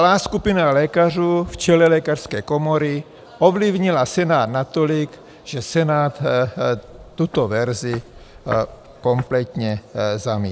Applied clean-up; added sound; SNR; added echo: none; Walk, footsteps; 18 dB; none.